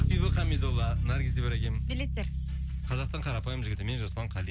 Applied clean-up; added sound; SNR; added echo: none; Bass guitar; -5 dB; none.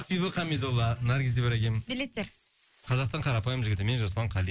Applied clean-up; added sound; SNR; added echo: neural mask model Resemble Enhance denoiser.